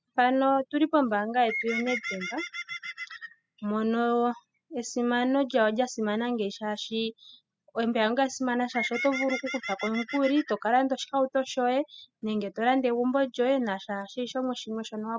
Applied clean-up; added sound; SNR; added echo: classical method spectral subtraction.